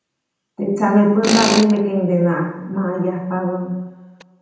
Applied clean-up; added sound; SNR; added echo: none; Tools; 8 dB; reverberation time 0.9 s.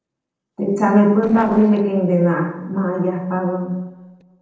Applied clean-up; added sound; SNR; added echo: neural separator model SepFormer DNS4.